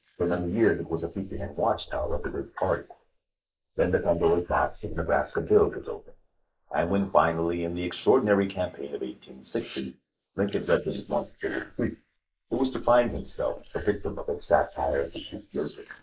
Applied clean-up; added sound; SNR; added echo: neural mask model Resemble Enhance denoiser.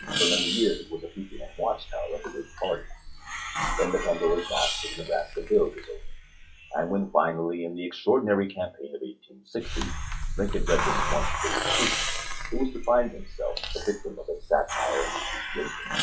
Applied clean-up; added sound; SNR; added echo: classical method log-MMSE.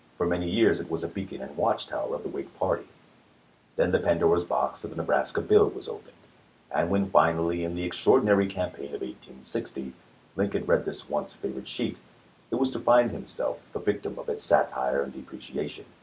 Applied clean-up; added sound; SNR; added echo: none; none; none; none.